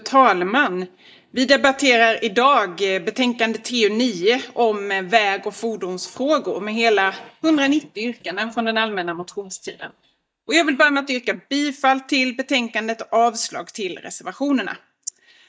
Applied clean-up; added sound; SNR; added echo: neural mask model DeepFilterNet 3.